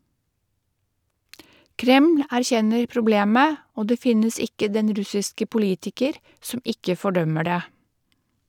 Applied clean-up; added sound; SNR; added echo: none; none; none; none.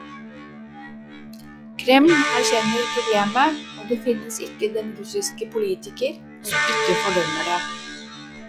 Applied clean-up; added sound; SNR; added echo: classical method log-MMSE.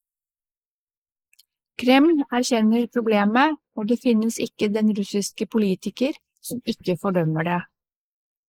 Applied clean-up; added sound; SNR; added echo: neural mask model Resemble Enhance denoiser.